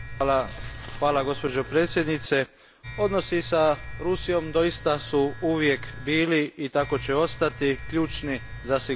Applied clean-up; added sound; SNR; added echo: none; Domestic sounds, home sounds; 12 dB; none.